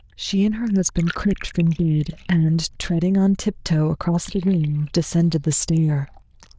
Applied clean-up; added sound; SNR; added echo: neural diffusion model UNIVERSE++.